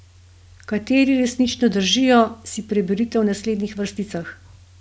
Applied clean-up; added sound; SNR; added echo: none; none; none; none.